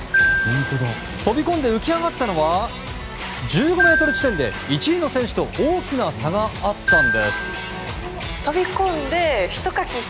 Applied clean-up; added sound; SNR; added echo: none; Glockenspiel; 4 dB; none.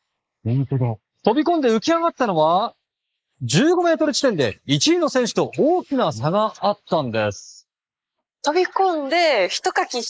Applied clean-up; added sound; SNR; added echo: neural mask model Resemble Enhance denoiser.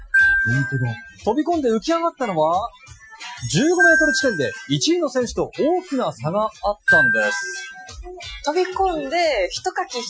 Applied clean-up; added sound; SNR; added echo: classical method Wiener filter.